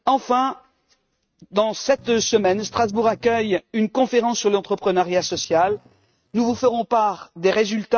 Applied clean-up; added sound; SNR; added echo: neural mask model RNNoise.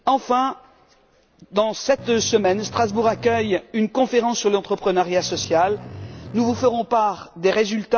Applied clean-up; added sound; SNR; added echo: none; Bass guitar; 15 dB; none.